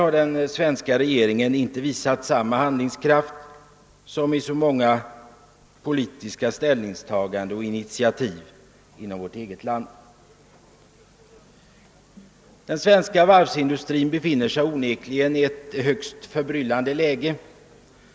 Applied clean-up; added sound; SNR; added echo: none; none; none; none.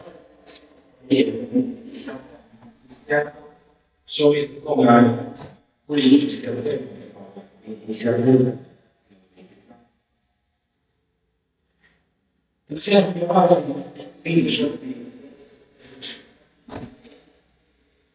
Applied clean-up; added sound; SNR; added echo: neural mask model DeepFilterNet 3.